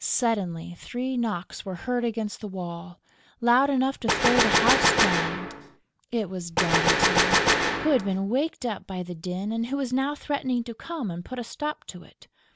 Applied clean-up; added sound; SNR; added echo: none; Gunshot, gunfire; -4 dB; none.